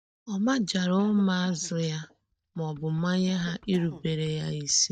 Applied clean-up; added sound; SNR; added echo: neural mask model DeepFilterNet 3.